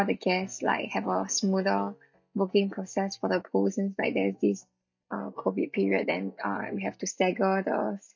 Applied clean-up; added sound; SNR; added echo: neural mask model DeepFilterNet 3.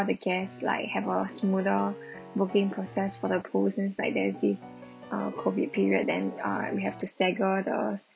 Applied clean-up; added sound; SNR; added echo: none; Piano; 16 dB; none.